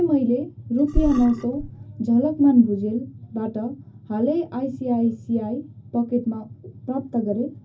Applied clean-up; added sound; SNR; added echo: none; Burping, eructation; 4 dB; reverberation time 0.4 s.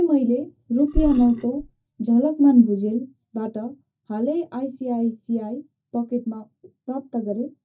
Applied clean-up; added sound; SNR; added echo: neural mask model DeepFilterNet 3.